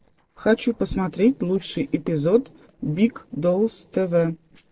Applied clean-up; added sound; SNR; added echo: neural separator model SepFormer DNS4.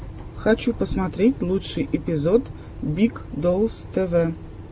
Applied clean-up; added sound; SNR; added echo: none; none; none; none.